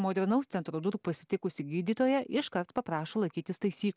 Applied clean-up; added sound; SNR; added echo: none; none; none; none.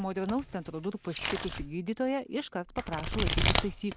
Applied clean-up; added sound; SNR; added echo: none; Domestic sounds, home sounds; 0 dB; none.